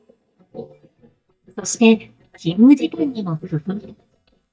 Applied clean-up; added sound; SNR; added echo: neural mask model DeepFilterNet 3.